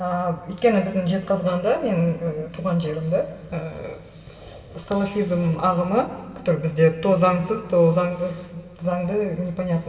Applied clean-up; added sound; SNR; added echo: none; none; none; reverberation time 2.3 s.